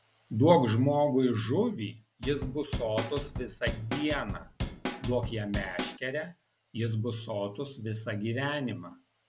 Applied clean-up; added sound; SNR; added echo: none; Drum / Drum kit; 6 dB; none.